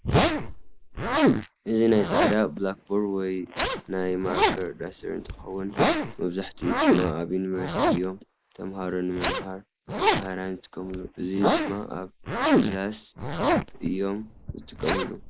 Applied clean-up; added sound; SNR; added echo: neural mask model Resemble Enhance denoiser.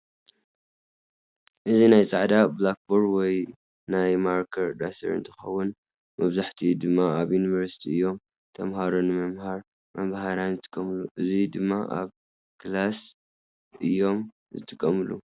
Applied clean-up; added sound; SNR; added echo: none; none; none; none.